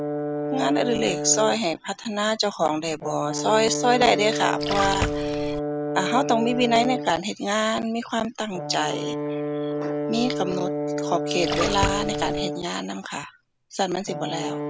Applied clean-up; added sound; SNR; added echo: none; Splash, splatter + Brass instrument; 3 dB; none.